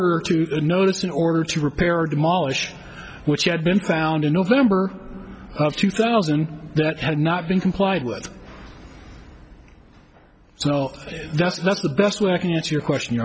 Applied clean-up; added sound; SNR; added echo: none; none; none; none.